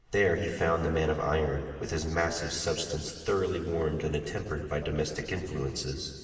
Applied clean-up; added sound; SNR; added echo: none; none; none; reverberation time 2.3 s.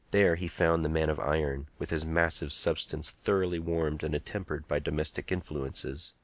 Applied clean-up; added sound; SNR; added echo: none; none; none; none.